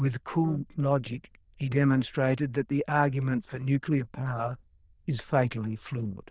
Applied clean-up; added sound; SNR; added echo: neural diffusion model UNIVERSE++.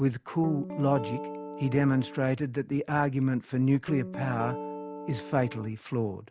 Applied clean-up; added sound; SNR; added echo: none; Guitar; 10 dB; none.